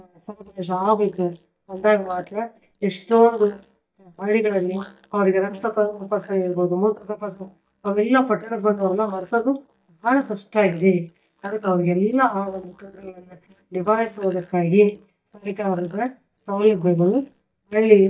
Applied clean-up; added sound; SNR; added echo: neural mask model DeepFilterNet 3.